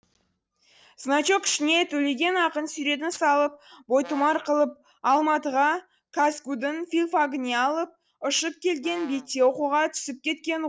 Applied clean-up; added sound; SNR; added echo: neural separator model SepFormer DNS4.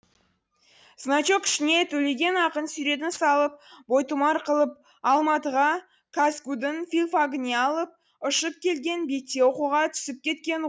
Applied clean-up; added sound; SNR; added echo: none; none; none; none.